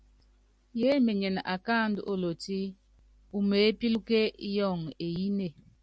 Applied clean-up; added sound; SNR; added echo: none; none; none; none.